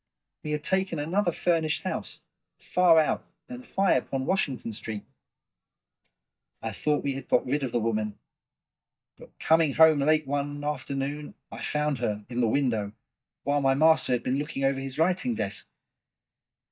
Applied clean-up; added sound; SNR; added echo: neural mask model DeepFilterNet 3.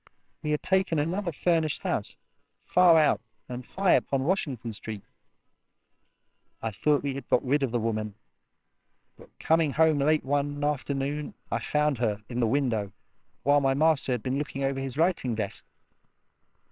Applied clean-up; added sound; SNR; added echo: neural separator model SepFormer WHAMR!.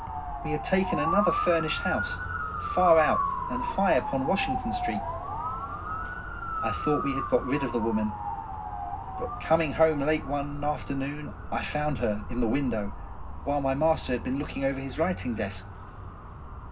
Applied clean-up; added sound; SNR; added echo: none; Motor vehicle (road) / Siren; 4 dB; reverberation time 0.4 s.